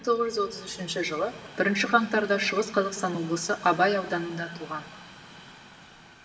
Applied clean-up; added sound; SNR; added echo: none; Train; 19 dB; reverberation time 2.5 s.